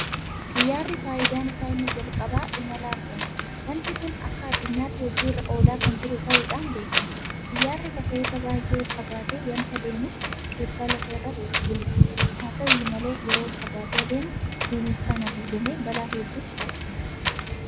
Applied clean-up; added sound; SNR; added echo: none; Wind; -4 dB; none.